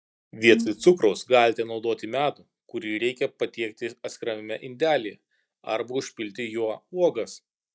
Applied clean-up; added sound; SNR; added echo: neural mask model DeepFilterNet 3.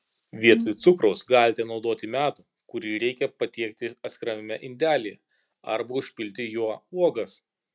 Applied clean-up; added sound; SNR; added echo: neural mask model RNNoise.